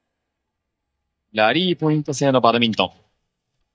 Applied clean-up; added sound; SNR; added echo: neural mask model DeepFilterNet 3.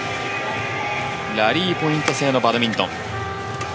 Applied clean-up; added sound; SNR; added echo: none; Trumpet; 11 dB; none.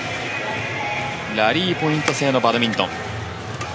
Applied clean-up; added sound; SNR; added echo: none; none; none; none.